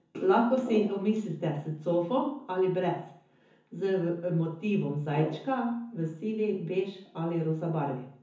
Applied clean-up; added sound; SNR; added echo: none; Brass instrument; 13 dB; reverberation time 0.6 s.